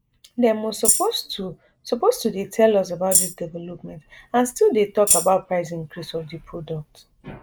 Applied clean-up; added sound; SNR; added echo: neural mask model Resemble Enhance denoiser.